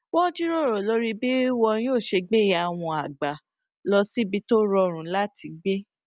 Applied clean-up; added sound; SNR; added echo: none; none; none; none.